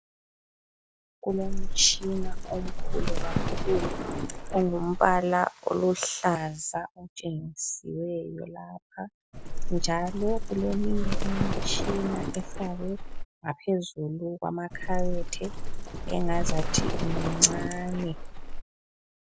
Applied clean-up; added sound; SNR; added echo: none; Livestock, farm animals, working animals; -3 dB; none.